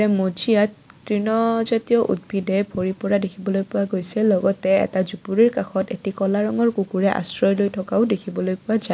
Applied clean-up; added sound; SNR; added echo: none; none; none; none.